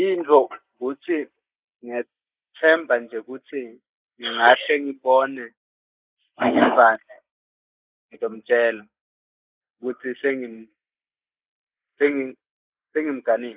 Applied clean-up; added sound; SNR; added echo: neural mask model Resemble Enhance denoiser.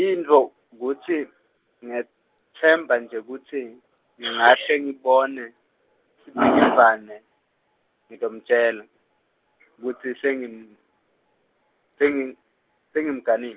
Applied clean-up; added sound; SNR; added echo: none; none; none; none.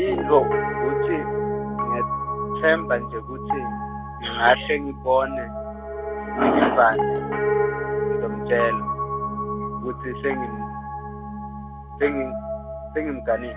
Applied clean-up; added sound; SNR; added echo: none; Piano; 2 dB; none.